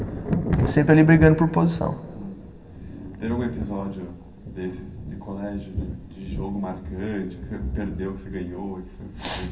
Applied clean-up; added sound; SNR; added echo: none; Thunder; 7 dB; reverberation time 1.8 s.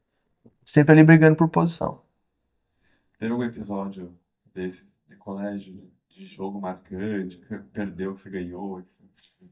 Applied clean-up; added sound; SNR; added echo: neural mask model DeepFilterNet 3.